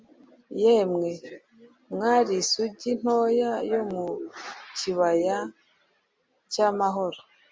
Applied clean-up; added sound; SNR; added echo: none; none; none; none.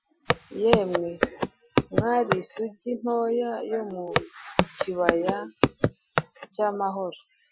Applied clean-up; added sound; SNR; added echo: classical method Wiener filter.